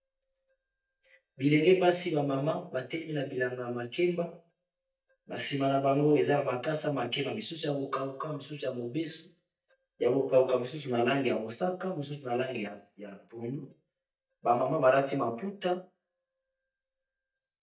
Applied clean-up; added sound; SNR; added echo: neural mask model DeepFilterNet 3.